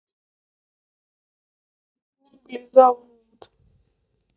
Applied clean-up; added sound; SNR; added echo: neural mask model DeepFilterNet 3.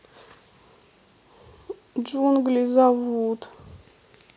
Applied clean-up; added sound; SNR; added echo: none; none; none; none.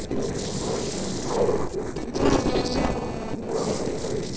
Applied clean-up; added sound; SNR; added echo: neural separator model SepFormer DNS4.